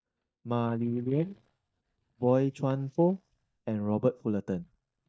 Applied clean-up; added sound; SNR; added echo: neural mask model DeepFilterNet 3.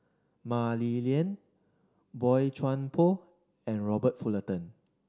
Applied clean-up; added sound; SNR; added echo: none; none; none; none.